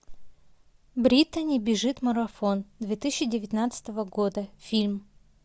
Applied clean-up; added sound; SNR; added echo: none; none; none; none.